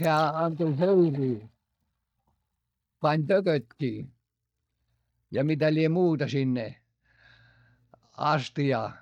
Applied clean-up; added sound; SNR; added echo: neural mask model DeepFilterNet 3.